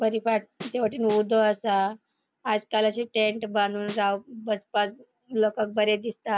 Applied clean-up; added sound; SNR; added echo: none; Snare drum; 15 dB; none.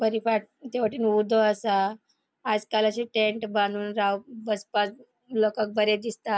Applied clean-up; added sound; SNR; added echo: none; none; none; none.